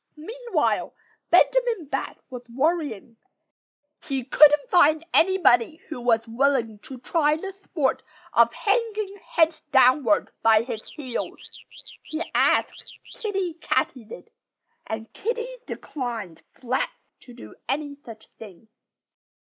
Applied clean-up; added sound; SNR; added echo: neural mask model Resemble Enhance denoiser.